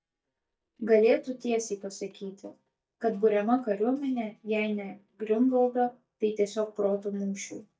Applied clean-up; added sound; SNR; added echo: neural mask model DeepFilterNet 3.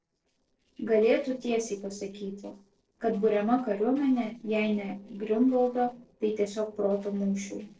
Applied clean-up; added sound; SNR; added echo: neural separator model SepFormer DNS4.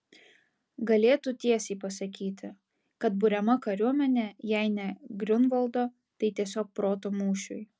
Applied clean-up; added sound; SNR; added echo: none; none; none; none.